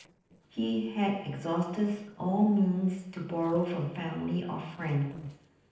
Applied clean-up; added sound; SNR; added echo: neural separator model SepFormer DNS4.